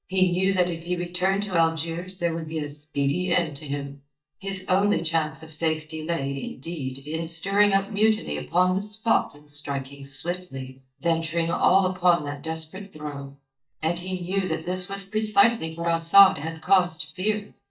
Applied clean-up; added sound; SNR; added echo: neural mask model DeepFilterNet 3.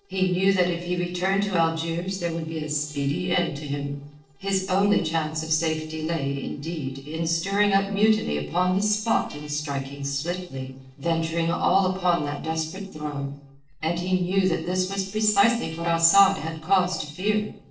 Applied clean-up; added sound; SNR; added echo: neural separator model SepFormer DNS4.